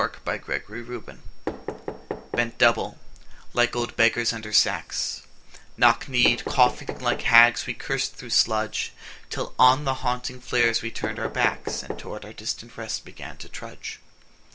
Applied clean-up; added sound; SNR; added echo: none; Knock; 13 dB; reverberation time 0.2 s.